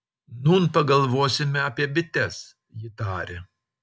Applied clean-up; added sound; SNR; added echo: none; none; none; none.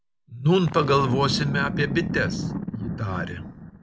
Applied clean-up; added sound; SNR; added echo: none; Boom; 6 dB; none.